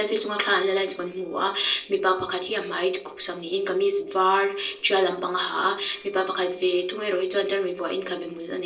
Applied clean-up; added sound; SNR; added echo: neural separator model SepFormer DNS4.